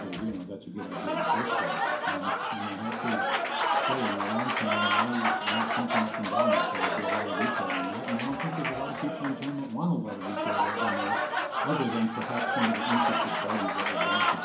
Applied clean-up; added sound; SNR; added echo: none; Applause / Crowd; -4 dB; reverberation time 0.5 s.